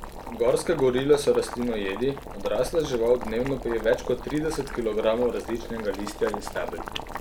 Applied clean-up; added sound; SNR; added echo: none; Boiling; 10 dB; none.